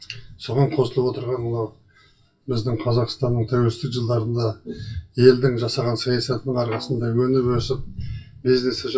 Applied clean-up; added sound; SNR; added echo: classical method WPE with log-MMSE.